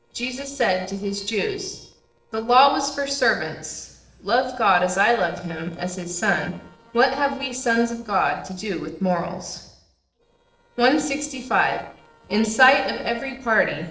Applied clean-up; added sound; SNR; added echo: neural separator model SepFormer DNS4.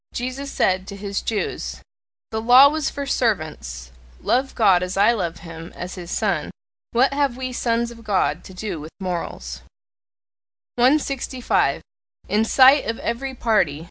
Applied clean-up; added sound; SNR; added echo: none; none; none; none.